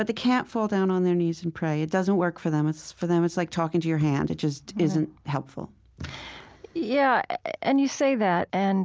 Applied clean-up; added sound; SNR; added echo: none; none; none; none.